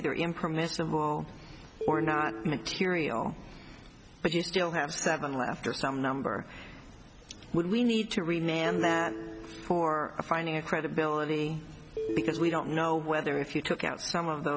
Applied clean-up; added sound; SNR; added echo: none; Telephone; 7 dB; none.